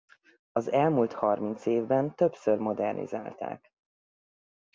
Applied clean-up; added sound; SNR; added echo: none; none; none; none.